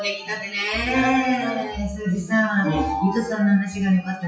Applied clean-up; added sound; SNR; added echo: classical method WPE with log-MMSE.